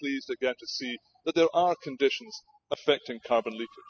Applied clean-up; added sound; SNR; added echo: classical method spectral subtraction.